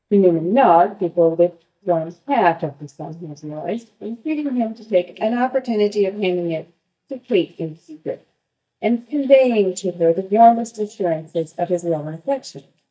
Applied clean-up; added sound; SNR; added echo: neural mask model DeepFilterNet 3.